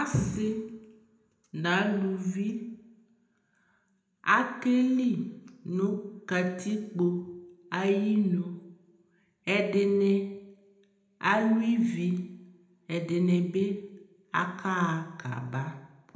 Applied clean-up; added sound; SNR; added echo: none; none; none; reverberation time 0.8 s.